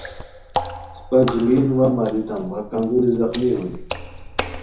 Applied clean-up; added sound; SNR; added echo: none; Water / Splash, splatter; 10 dB; reverberation time 0.6 s.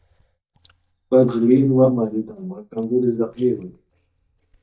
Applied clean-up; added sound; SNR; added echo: neural mask model DeepFilterNet 3.